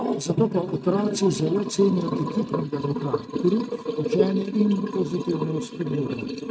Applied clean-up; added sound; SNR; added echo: neural mask model RNNoise.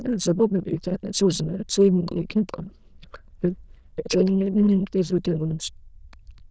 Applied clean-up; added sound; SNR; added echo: neural diffusion model UNIVERSE++.